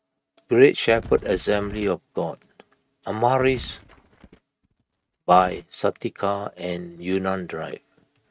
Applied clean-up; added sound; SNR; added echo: neural mask model RNNoise.